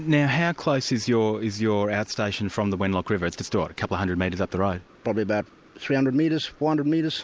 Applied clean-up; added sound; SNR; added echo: none; none; none; none.